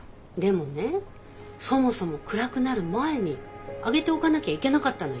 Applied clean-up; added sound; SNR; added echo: none; none; none; none.